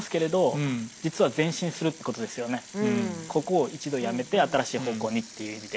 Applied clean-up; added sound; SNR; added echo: none; Sink (filling or washing) / Water tap, faucet; 19 dB; none.